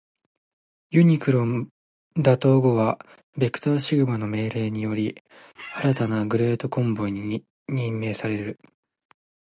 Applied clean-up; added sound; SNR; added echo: none; Squeak; 17 dB; none.